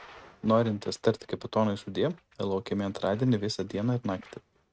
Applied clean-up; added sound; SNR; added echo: neural mask model RNNoise.